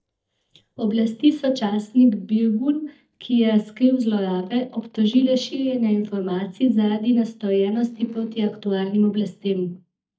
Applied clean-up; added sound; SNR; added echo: neural mask model DeepFilterNet 3.